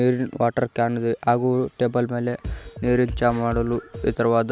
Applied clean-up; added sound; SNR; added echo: none; Drum kit; 11 dB; none.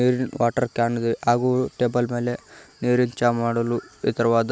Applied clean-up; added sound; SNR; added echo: none; none; none; none.